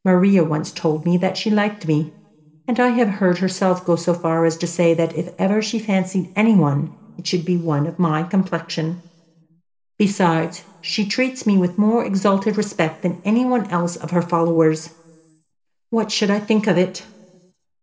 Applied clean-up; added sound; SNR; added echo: none; none; none; reverberation time 1.9 s.